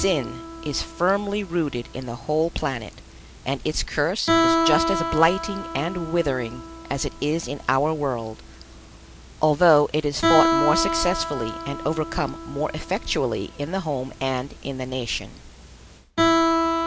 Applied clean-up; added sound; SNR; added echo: none; Guitar; 3 dB; none.